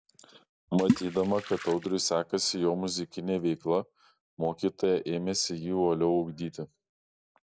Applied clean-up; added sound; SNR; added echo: none; Water / Splash, splatter; 4 dB; none.